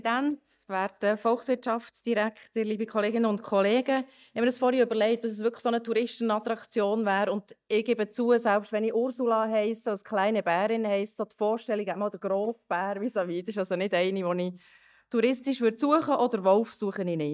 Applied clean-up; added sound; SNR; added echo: neural mask model DeepFilterNet 3.